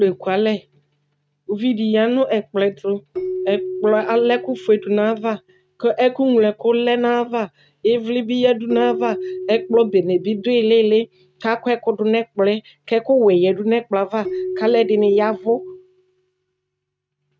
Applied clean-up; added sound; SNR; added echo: neural mask model RNNoise.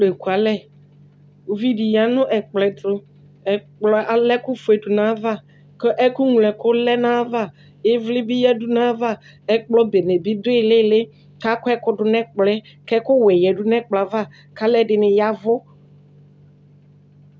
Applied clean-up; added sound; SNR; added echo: none; none; none; none.